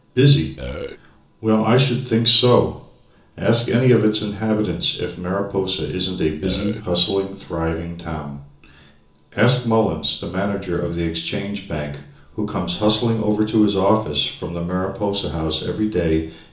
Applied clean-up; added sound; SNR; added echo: none; Burping, eructation; 9 dB; reverberation time 0.7 s.